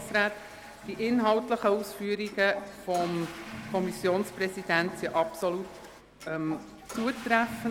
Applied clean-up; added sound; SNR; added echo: none; Toilet flush / Water; 14 dB; none.